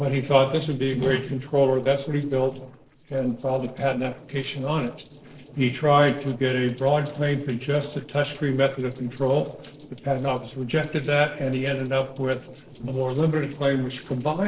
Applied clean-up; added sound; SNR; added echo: neural separator model SepFormer DNS4.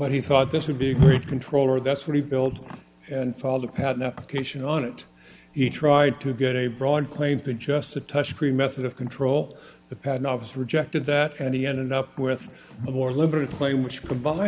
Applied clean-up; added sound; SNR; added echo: none; none; none; none.